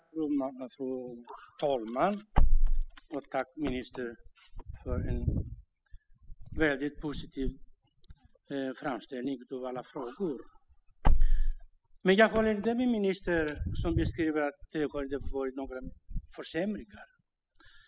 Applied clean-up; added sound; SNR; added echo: classical method spectral subtraction.